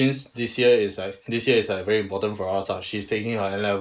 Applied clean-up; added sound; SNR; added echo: neural mask model Resemble Enhance denoiser.